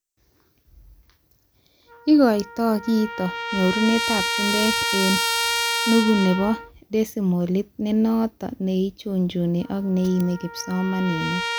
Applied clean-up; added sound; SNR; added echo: none; Trumpet; 6 dB; none.